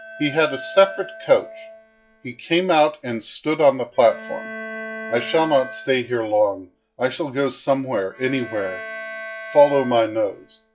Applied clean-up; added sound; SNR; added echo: classical method log-MMSE.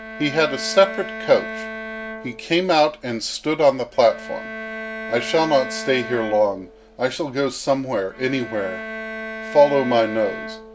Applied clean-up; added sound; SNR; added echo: none; Bowed string instrument; 12 dB; none.